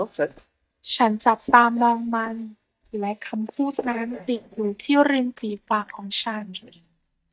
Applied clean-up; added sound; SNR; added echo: neural mask model DeepFilterNet 3.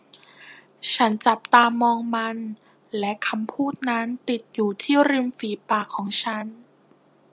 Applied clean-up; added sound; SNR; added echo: none; none; none; none.